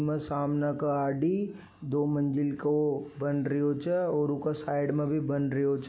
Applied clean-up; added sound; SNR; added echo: none; none; none; none.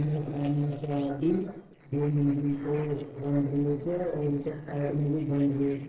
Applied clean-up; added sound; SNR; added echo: neural separator model SepFormer DNS4.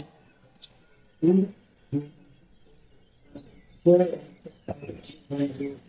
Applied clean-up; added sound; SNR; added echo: neural mask model DeepFilterNet 3.